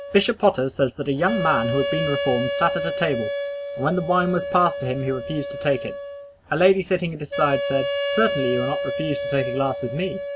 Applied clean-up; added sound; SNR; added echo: none; Wind instrument, woodwind instrument; 5 dB; none.